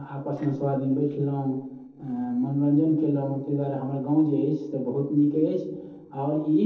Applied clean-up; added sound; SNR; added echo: neural separator model SepFormer DNS4.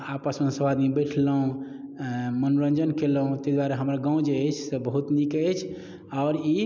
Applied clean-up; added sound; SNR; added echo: none; none; none; none.